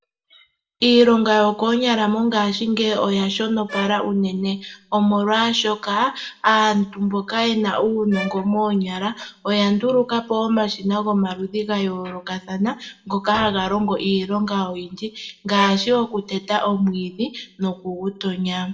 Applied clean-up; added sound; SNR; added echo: none; Bowed string instrument; 15 dB; reverberation time 0.5 s.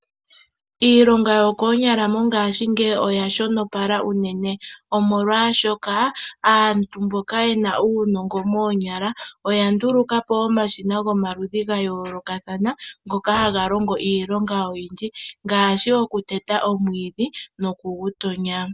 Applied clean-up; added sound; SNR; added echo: none; none; none; none.